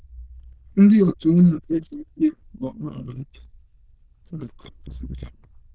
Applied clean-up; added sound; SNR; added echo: neural diffusion model UNIVERSE++.